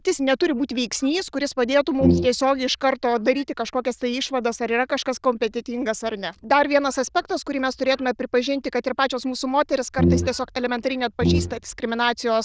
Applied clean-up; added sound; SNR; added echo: neural diffusion model UNIVERSE++.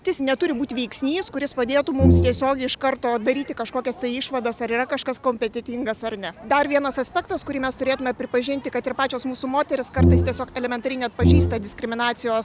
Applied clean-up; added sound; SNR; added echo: none; Brass instrument; -5 dB; none.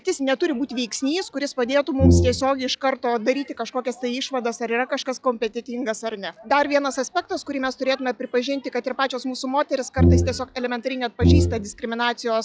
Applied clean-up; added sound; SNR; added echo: classical method log-MMSE.